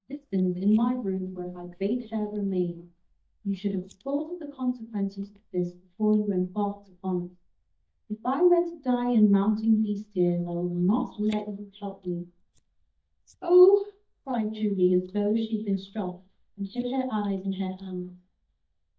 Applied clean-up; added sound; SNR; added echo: neural mask model DeepFilterNet 3.